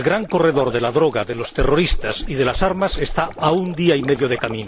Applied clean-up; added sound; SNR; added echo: none; Stream; 17 dB; none.